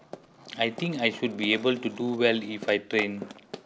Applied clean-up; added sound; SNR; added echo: none; Run + Skateboard; 16 dB; none.